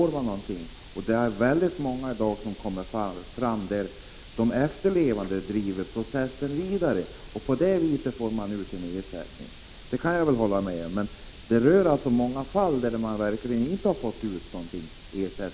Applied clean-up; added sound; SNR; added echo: none; none; none; none.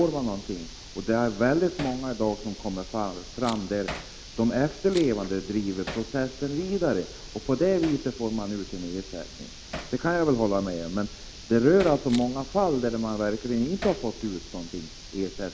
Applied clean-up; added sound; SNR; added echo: none; Camera + Hammer; 18 dB; none.